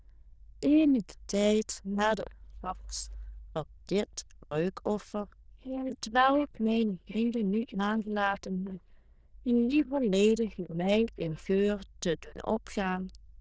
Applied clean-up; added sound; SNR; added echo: neural diffusion model UNIVERSE++.